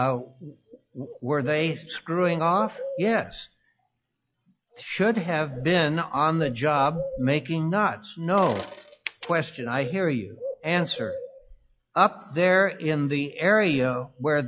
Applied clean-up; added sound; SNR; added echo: classical method log-MMSE.